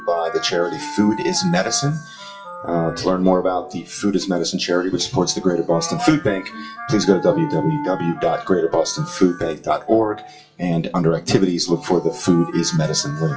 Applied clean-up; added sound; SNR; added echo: classical method WPE with log-MMSE.